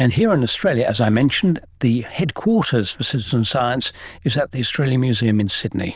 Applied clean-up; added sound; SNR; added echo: neural diffusion model UNIVERSE++.